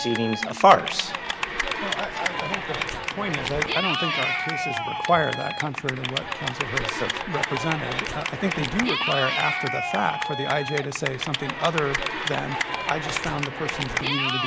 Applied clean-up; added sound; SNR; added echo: none; Cheering / Clapping; 1 dB; none.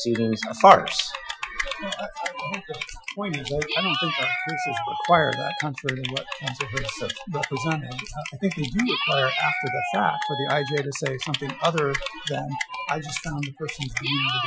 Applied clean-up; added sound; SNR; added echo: classical method Wiener filter.